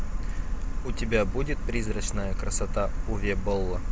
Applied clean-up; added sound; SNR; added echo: none; none; none; none.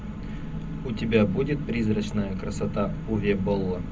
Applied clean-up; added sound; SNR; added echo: none; none; none; reverberation time 0.4 s.